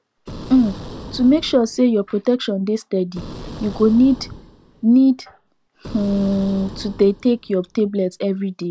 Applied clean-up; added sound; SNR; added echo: none; Boom; 16 dB; none.